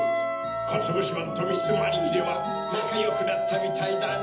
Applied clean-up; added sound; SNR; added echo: none; Wind instrument, woodwind instrument; 0 dB; reverberation time 1.2 s.